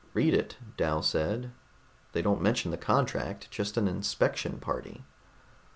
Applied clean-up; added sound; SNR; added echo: none; none; none; none.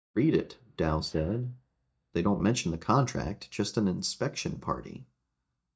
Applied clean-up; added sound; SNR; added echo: neural mask model DeepFilterNet 3.